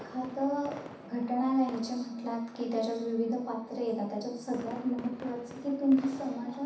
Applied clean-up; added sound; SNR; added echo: none; Fireworks; 17 dB; reverberation time 0.7 s.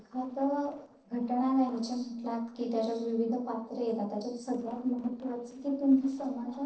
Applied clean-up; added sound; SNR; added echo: neural separator model SepFormer DNS4.